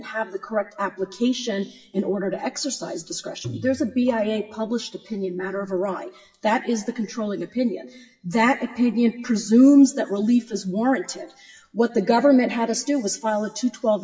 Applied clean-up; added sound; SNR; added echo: classical method WPE with log-MMSE.